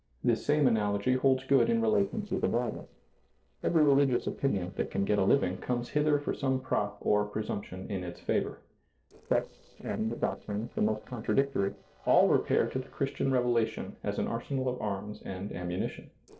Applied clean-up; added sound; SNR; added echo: neural separator model SepFormer DNS4.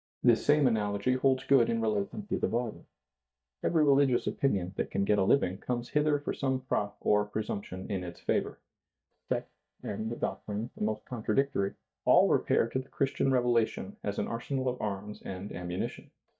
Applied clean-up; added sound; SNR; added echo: neural mask model DeepFilterNet 3.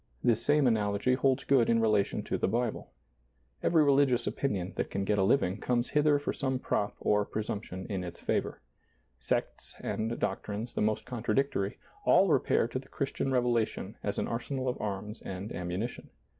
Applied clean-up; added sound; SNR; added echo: none; none; none; none.